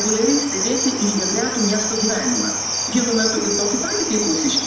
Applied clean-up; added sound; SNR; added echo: none; Cricket; 1 dB; reverberation time 0.7 s.